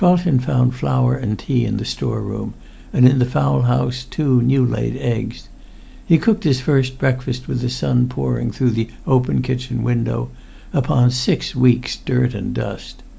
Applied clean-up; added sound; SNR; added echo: none; none; none; none.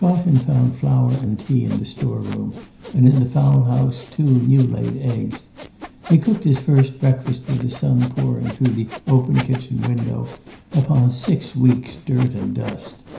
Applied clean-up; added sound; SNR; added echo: none; Sawing; 19 dB; reverberation time 0.5 s.